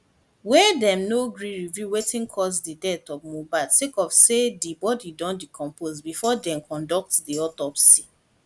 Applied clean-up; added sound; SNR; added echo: none; Tambourine; 17 dB; none.